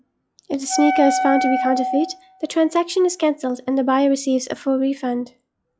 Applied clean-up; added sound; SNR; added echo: classical method log-MMSE.